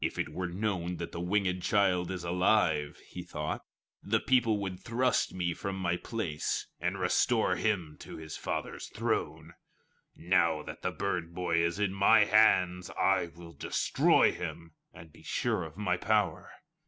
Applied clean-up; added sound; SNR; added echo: none; none; none; none.